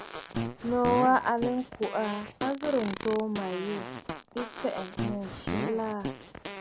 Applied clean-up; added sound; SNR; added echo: none; Fart; 6 dB; none.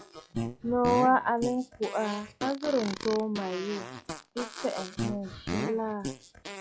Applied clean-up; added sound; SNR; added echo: classical method log-MMSE.